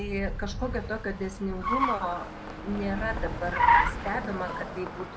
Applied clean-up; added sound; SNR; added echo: none; Car; -4 dB; none.